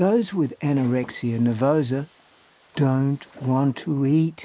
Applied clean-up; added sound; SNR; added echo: neural mask model Resemble Enhance denoiser.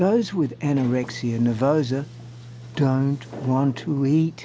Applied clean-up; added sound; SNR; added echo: none; Sliding door; 17 dB; none.